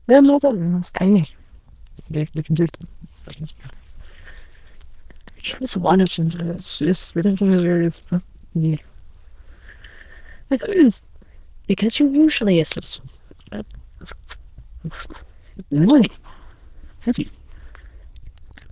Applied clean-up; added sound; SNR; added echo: neural diffusion model UNIVERSE++.